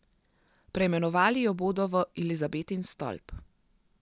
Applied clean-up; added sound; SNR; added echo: none; none; none; none.